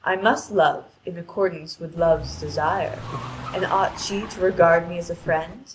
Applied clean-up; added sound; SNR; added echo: none; Car + Breathing; 12 dB; none.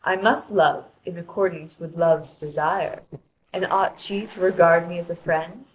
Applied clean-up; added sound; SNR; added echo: neural separator model SepFormer DNS4.